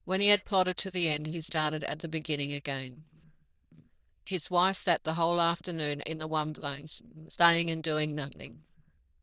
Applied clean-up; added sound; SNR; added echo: neural diffusion model UNIVERSE++.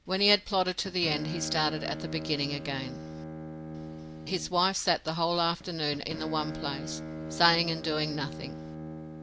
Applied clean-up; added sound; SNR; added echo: none; Bowed string instrument; 9 dB; none.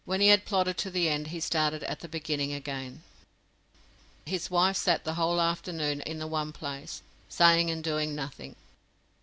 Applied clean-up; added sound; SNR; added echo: none; none; none; none.